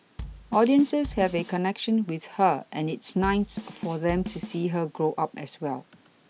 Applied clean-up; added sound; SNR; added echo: none; Drum kit; 13 dB; none.